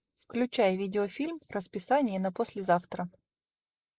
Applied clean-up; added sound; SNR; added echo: neural mask model Resemble Enhance denoiser.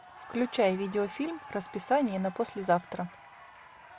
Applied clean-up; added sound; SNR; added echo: none; Cheering; 17 dB; none.